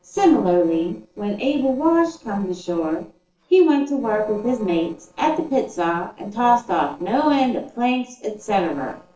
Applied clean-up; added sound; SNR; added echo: neural separator model SepFormer DNS4.